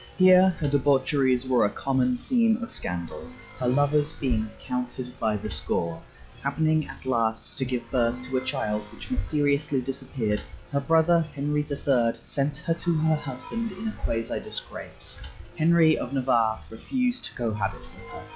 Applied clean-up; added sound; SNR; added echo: classical method log-MMSE.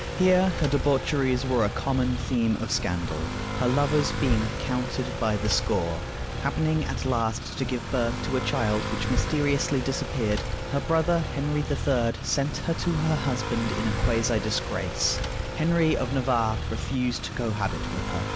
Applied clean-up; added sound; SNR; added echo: none; Motorcycle / Accelerating, revving, vroom; 4 dB; none.